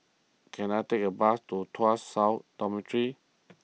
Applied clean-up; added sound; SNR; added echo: none; none; none; none.